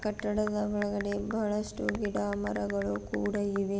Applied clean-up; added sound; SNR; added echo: none; Typing; 12 dB; none.